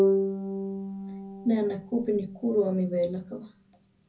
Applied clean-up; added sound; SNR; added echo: none; Bowed string instrument; 2 dB; reverberation time 0.4 s.